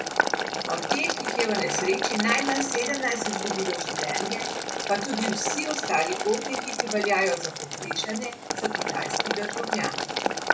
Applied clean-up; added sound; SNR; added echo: none; Boiling; 0 dB; reverberation time 0.2 s.